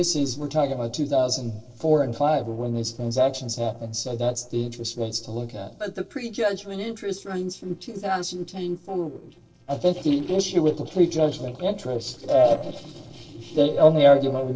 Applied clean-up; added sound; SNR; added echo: neural separator model SepFormer DNS4.